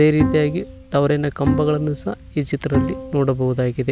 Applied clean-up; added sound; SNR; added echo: none; Bowed string instrument; 7 dB; none.